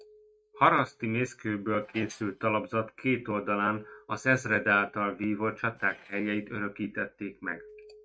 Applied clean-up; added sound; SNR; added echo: neural mask model RNNoise.